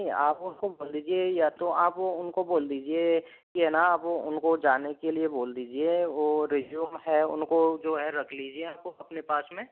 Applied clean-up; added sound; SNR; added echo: none; none; none; none.